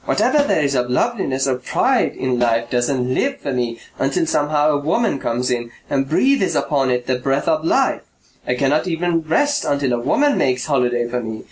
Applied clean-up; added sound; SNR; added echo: none; Snare drum; 18 dB; none.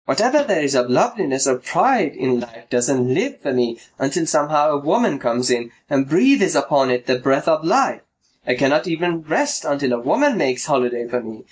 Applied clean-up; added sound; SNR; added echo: neural mask model DeepFilterNet 3.